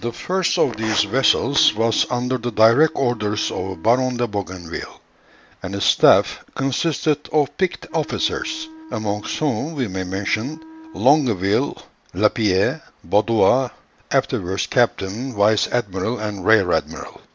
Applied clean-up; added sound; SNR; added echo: none; Wind instrument, woodwind instrument; 20 dB; none.